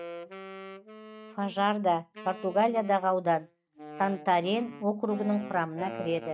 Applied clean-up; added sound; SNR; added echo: neural mask model RNNoise.